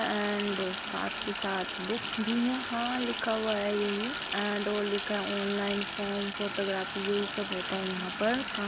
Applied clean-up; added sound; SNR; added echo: none; Sink (filling or washing); 1 dB; none.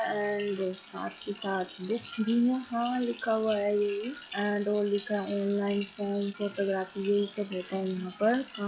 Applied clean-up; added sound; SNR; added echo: classical method log-MMSE.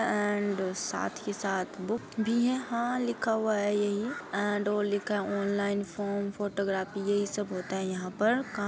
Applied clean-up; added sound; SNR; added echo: none; none; none; none.